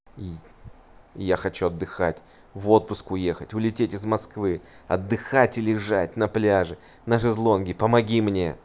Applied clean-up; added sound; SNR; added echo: none; none; none; none.